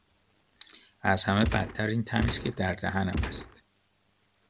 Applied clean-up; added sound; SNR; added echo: none; Gunshot, gunfire; 5 dB; none.